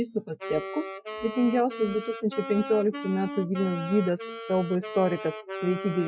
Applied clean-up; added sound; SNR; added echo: classical method Wiener filter.